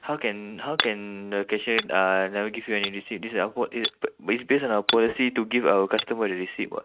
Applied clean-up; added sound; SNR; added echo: neural mask model RNNoise.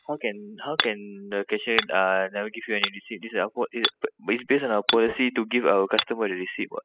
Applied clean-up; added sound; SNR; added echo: classical method spectral subtraction.